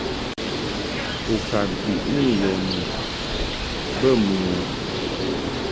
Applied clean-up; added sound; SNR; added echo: none; Bird; 0 dB; none.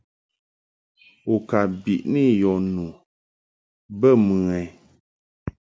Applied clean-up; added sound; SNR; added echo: none; none; none; none.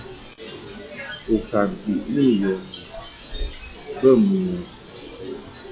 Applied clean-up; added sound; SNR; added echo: classical method log-MMSE.